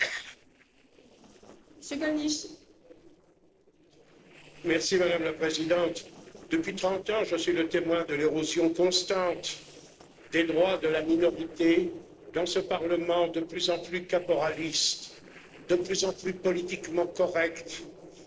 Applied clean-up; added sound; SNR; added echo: neural separator model SepFormer DNS4.